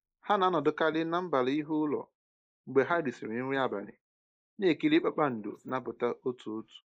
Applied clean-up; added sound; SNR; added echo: neural mask model Resemble Enhance denoiser.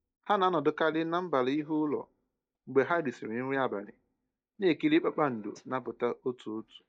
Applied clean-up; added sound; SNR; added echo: neural mask model DeepFilterNet 3.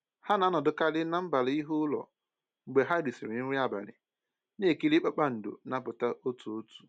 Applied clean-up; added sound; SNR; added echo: none; none; none; none.